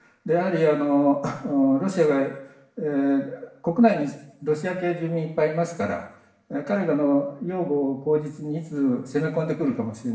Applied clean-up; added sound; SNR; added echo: none; none; none; reverberation time 0.7 s.